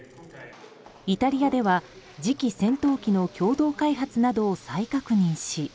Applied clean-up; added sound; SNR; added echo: none; none; none; none.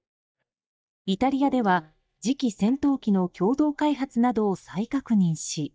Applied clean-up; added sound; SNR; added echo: neural mask model DeepFilterNet 3.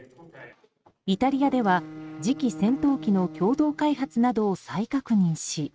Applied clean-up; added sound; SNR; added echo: neural mask model RNNoise.